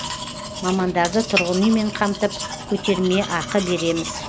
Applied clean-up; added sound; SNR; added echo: none; Dishes, pots, and pans / Chink, clink + Domestic sounds, home sounds; 8 dB; none.